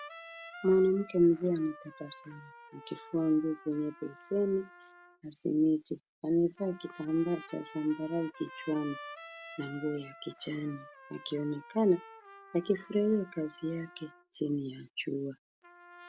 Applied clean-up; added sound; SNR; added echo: none; Trumpet; 20 dB; none.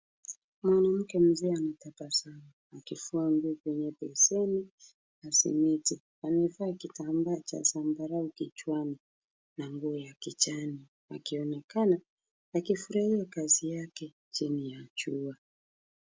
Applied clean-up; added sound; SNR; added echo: none; none; none; none.